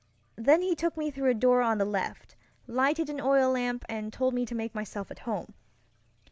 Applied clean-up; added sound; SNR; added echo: none; none; none; none.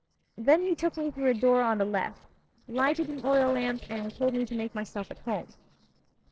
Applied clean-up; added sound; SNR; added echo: neural separator model SepFormer DNS4.